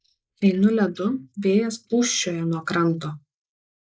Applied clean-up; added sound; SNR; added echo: neural mask model Resemble Enhance denoiser.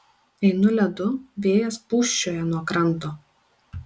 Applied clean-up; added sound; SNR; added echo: none; none; none; none.